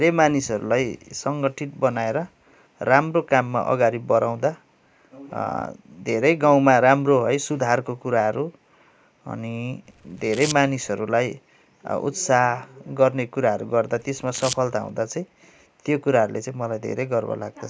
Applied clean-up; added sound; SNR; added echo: none; Domestic sounds, home sounds; 13 dB; none.